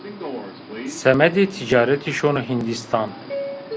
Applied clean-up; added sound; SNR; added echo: none; Subway, metro, underground; 12 dB; none.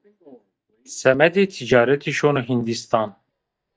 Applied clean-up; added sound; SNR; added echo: neural mask model DeepFilterNet 3.